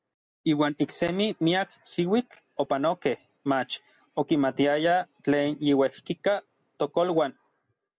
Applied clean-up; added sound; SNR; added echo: none; none; none; none.